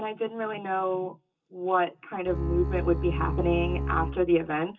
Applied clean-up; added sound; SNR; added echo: none; Bowed string instrument; 3 dB; reverberation time 0.2 s.